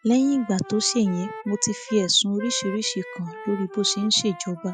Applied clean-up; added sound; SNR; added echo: classical method Wiener filter.